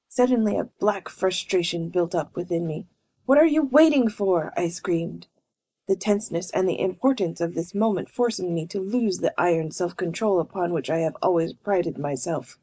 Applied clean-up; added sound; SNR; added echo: neural mask model Resemble Enhance denoiser.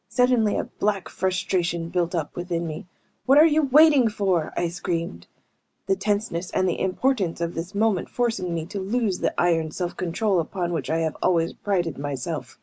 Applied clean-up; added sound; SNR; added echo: none; none; none; none.